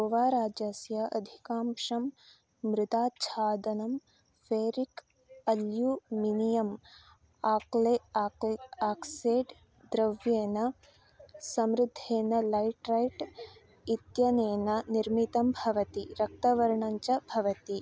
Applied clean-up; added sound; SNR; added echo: none; none; none; none.